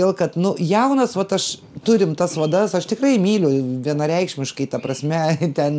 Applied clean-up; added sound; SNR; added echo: none; none; none; none.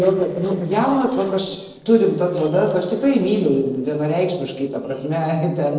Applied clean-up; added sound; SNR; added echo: neural separator model SepFormer DNS4.